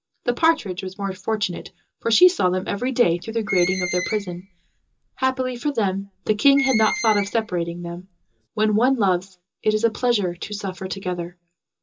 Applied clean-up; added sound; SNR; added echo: none; Screech; 9 dB; reverberation time 0.2 s.